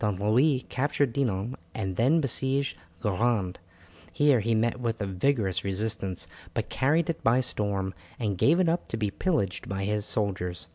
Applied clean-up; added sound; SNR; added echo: none; none; none; none.